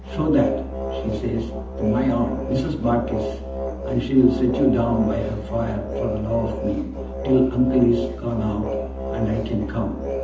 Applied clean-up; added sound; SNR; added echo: none; Musical instrument; 6 dB; reverberation time 0.8 s.